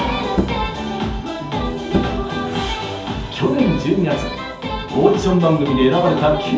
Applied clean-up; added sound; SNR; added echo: none; Bowed string instrument; 8 dB; reverberation time 0.5 s.